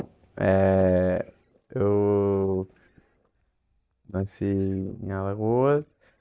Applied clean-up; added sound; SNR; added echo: neural mask model DeepFilterNet 3.